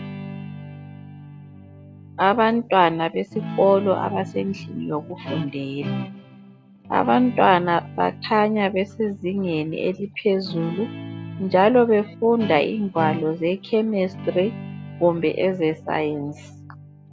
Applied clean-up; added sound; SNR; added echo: none; Guitar; 13 dB; none.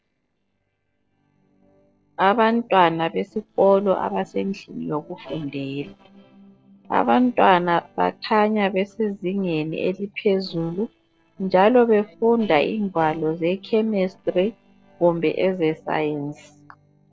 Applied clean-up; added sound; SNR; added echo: neural separator model SepFormer DNS4.